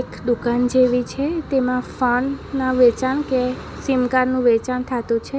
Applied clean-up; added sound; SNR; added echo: none; none; none; none.